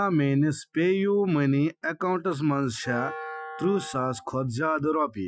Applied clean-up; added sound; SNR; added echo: classical method Wiener filter.